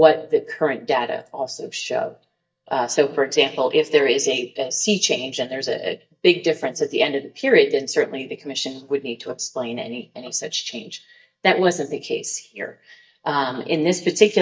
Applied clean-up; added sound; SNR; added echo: neural mask model DeepFilterNet 3.